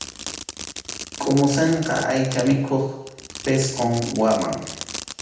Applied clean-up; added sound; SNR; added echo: none; Fireworks; 12 dB; reverberation time 0.8 s.